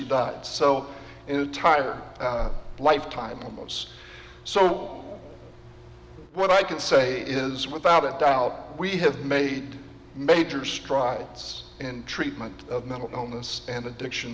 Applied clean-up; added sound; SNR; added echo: none; none; none; none.